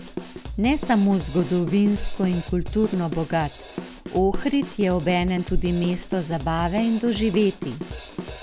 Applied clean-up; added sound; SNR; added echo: none; Drum kit; 10 dB; none.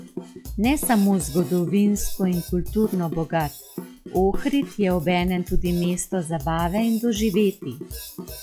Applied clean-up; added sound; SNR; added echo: classical method log-MMSE.